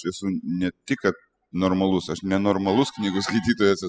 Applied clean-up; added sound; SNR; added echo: classical method spectral subtraction.